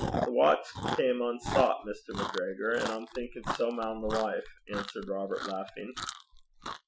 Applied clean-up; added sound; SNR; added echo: classical method Wiener filter.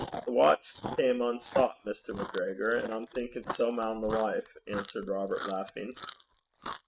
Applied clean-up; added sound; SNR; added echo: neural mask model RNNoise.